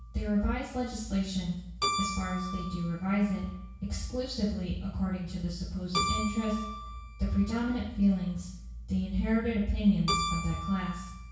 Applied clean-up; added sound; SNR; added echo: none; Keyboard (musical); 9 dB; reverberation time 0.6 s.